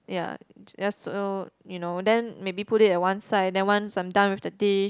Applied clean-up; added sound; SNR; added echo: none; none; none; none.